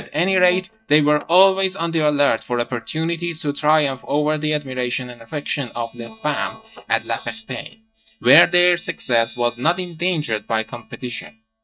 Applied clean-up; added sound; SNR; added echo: neural mask model DeepFilterNet 3.